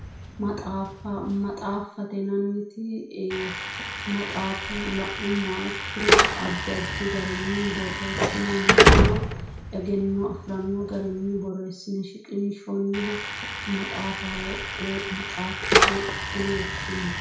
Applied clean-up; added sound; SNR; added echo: none; Slam / Alarm; -3 dB; reverberation time 0.6 s.